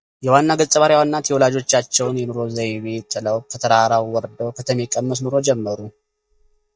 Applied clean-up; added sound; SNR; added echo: neural mask model DeepFilterNet 3.